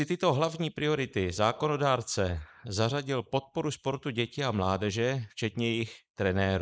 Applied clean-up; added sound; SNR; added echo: neural mask model Resemble Enhance denoiser.